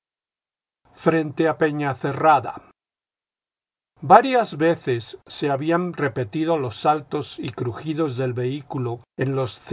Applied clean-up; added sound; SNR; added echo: none; none; none; none.